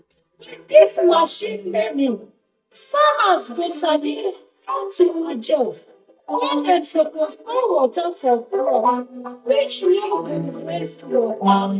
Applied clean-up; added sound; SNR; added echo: neural mask model DeepFilterNet 3.